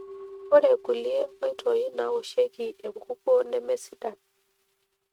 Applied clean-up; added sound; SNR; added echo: neural mask model RNNoise.